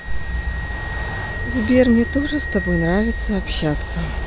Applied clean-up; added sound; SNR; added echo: none; Wind instrument, woodwind instrument; 12 dB; none.